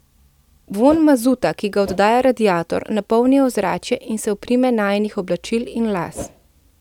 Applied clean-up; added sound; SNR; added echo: none; Whoosh, swoosh, swish; 16 dB; none.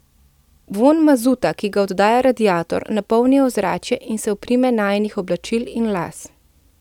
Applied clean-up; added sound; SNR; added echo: none; none; none; none.